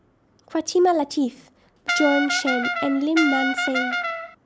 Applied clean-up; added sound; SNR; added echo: none; Brass instrument; 1 dB; none.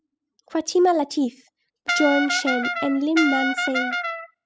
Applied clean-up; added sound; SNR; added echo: classical method spectral subtraction.